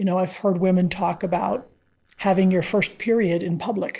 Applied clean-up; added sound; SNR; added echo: neural separator model SepFormer DNS4.